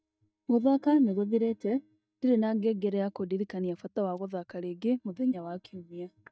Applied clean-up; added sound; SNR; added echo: neural mask model DeepFilterNet 3.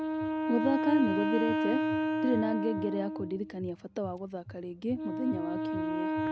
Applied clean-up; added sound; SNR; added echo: none; Wind instrument, woodwind instrument; -1 dB; none.